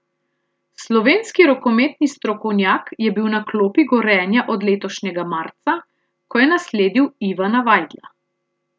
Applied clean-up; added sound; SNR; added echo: none; none; none; none.